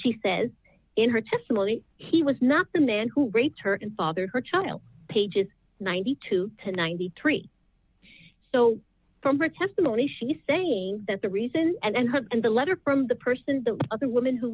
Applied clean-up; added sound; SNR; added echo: none; none; none; none.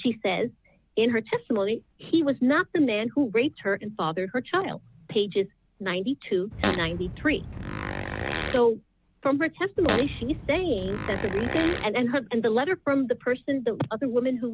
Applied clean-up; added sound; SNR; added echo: none; Fart; 5 dB; none.